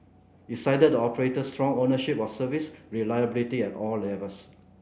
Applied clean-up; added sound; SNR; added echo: none; none; none; none.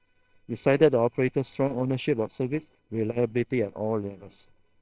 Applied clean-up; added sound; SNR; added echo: neural separator model SepFormer WHAM!.